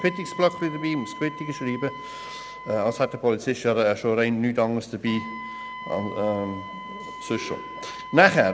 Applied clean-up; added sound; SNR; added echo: none; Wind instrument, woodwind instrument; 13 dB; none.